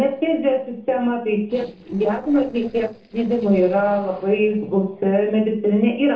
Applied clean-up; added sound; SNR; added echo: neural separator model SepFormer DNS4.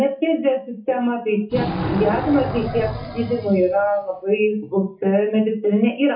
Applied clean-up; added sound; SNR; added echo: classical method WPE with log-MMSE.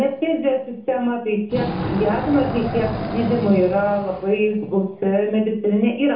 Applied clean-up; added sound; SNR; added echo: none; Wild animals; 9 dB; reverberation time 1.0 s.